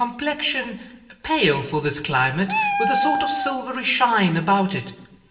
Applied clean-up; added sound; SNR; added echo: none; Meow; 4 dB; reverberation time 0.9 s.